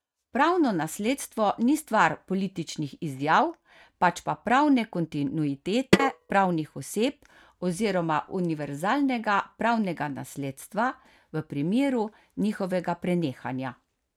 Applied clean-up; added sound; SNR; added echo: neural mask model RNNoise.